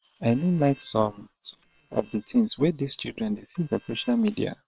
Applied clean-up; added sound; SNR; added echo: neural separator model SepFormer WHAM!.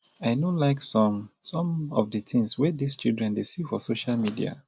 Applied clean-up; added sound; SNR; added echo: none; none; none; none.